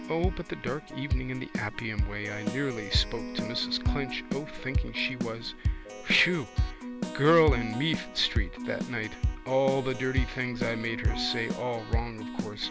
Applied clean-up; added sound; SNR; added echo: none; Keyboard (musical); 2 dB; none.